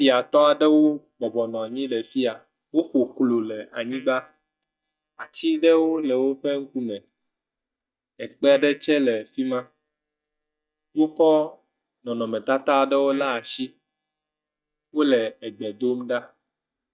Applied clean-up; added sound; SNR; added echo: neural mask model DeepFilterNet 3.